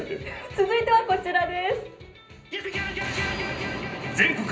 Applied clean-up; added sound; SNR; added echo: none; none; none; reverberation time 0.5 s.